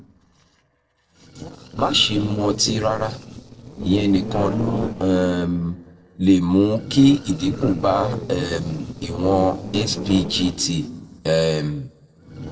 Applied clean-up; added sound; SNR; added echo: neural separator model SepFormer DNS4.